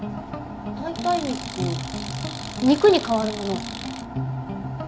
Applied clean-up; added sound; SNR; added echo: none; Tools; 13 dB; none.